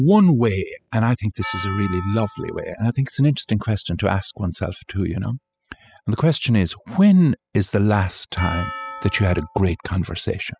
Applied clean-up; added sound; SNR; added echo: classical method spectral subtraction.